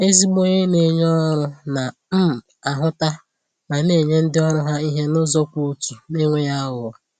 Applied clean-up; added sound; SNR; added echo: none; none; none; none.